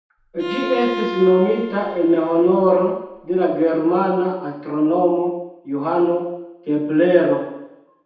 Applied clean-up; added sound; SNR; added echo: none; Bowed string instrument; 11 dB; reverberation time 0.9 s.